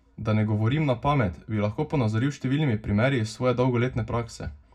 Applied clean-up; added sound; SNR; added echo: none; none; none; reverberation time 0.4 s.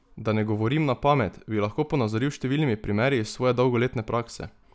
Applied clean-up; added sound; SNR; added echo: none; none; none; none.